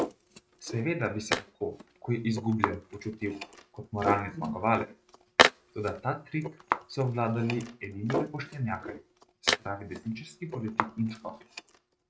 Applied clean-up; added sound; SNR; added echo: neural mask model RNNoise.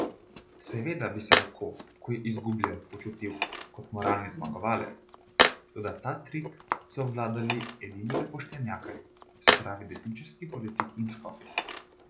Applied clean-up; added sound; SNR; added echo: none; Tools; -4 dB; none.